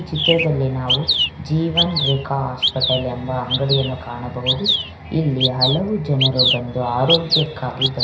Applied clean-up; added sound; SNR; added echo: none; Bird vocalization, bird call, bird song; 2 dB; reverberation time 0.5 s.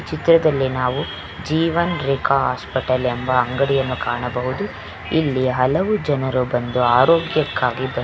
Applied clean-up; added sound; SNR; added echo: none; none; none; none.